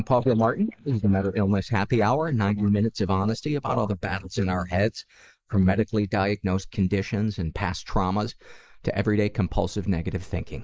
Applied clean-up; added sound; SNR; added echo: neural mask model Resemble Enhance denoiser.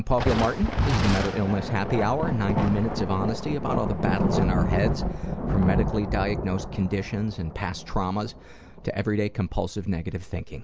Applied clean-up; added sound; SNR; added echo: none; Thunder; 1 dB; none.